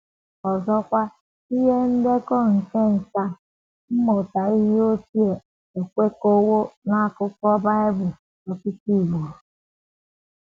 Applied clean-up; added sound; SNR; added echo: none; none; none; none.